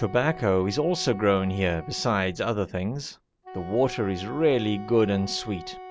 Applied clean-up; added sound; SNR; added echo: none; Wind instrument, woodwind instrument; 16 dB; none.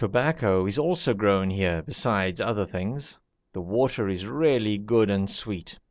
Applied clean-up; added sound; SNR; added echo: none; none; none; none.